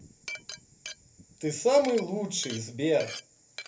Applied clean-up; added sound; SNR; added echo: none; Glass; 15 dB; reverberation time 0.3 s.